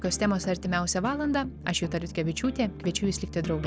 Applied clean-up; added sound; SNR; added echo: none; none; none; none.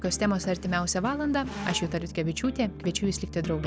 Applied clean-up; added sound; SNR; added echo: none; Squeak; 14 dB; none.